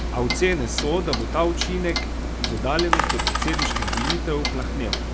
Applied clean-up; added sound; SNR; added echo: none; Clock + Coin (dropping); -2 dB; none.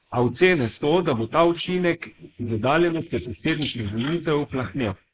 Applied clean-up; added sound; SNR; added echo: neural mask model Resemble Enhance denoiser.